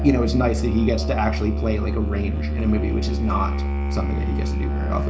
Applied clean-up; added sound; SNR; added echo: none; Musical instrument; -1 dB; reverberation time 0.4 s.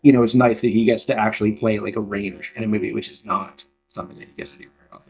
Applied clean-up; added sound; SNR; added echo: neural mask model DeepFilterNet 3.